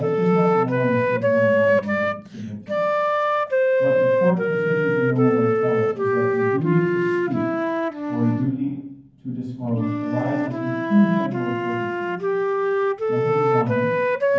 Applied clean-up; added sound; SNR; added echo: none; Wind instrument, woodwind instrument; -4 dB; reverberation time 0.9 s.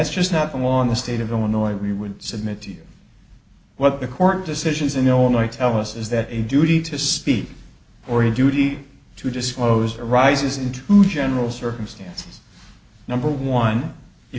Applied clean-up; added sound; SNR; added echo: none; none; none; none.